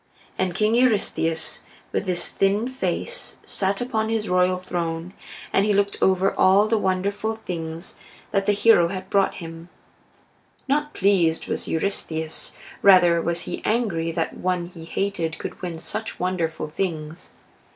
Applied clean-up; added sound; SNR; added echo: none; none; none; none.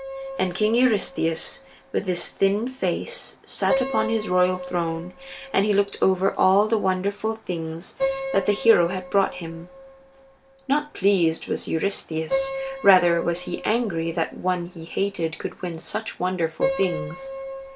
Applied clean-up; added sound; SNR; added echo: none; Piano; 10 dB; none.